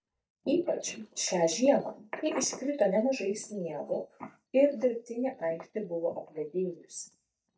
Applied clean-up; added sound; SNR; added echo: neural mask model DeepFilterNet 3.